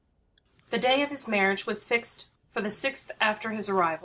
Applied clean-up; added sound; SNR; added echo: none; Alarm / Car; 18 dB; none.